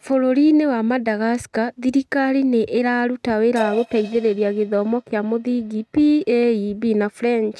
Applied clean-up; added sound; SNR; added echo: neural mask model RNNoise.